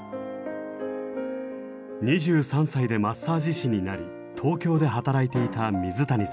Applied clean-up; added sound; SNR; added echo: none; Drum; 18 dB; none.